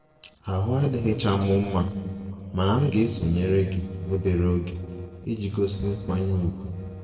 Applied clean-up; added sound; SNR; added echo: neural separator model SepFormer DNS4.